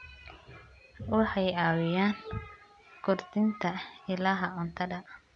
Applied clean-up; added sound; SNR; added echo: none; none; none; none.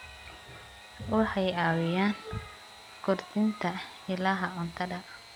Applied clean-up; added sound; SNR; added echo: none; Sawing / Engine + Fart; 18 dB; none.